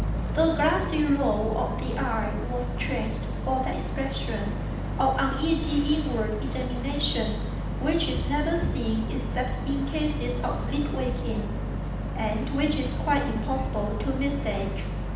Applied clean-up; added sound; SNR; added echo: none; Boat, Water vehicle; 1 dB; reverberation time 0.9 s.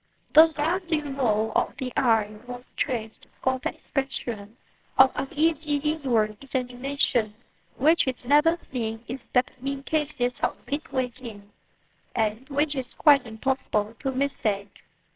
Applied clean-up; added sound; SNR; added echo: neural separator model SepFormer WHAMR!.